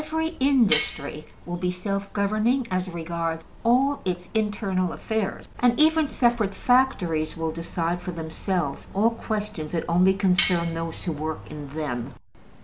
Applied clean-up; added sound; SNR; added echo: none; Cutlery, silverware; 0 dB; none.